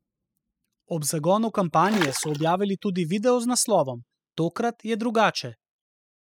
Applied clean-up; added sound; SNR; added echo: classical method spectral subtraction.